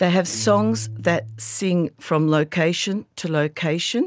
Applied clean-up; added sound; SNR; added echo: none; Guitar; 14 dB; none.